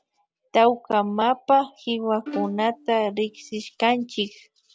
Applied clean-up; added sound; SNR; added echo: none; Bowed string instrument; 14 dB; none.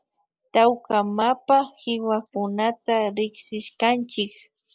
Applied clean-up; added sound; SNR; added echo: neural mask model Resemble Enhance denoiser.